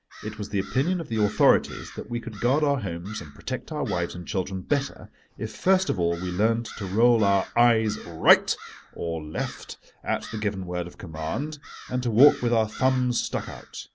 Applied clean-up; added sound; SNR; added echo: none; Crow; 20 dB; none.